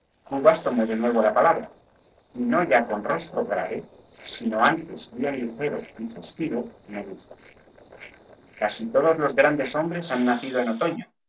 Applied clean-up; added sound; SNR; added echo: neural separator model SepFormer DNS4.